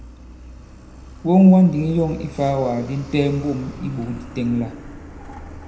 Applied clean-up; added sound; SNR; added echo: none; Truck; 17 dB; reverberation time 0.8 s.